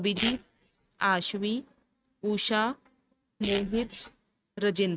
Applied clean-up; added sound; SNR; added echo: neural mask model RNNoise.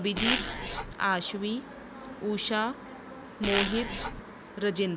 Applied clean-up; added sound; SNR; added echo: none; Zipper (clothing); -1 dB; none.